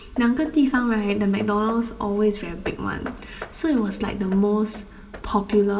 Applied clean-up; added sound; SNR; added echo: none; Hammer / Wood; 20 dB; reverberation time 1.0 s.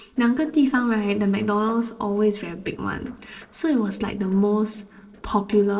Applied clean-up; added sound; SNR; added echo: neural separator model SepFormer DNS4.